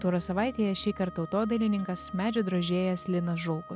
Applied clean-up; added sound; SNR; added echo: none; Wind instrument, woodwind instrument; 18 dB; none.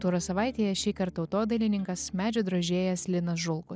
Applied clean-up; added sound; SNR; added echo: none; none; none; none.